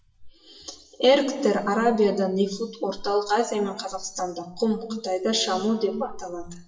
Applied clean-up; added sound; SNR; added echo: classical method WPE with log-MMSE.